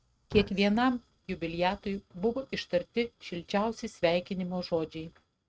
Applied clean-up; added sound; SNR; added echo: neural mask model RNNoise.